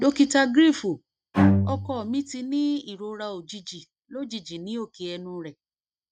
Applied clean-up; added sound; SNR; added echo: neural mask model RNNoise.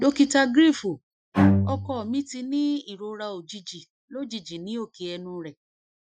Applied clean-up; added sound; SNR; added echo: classical method Wiener filter.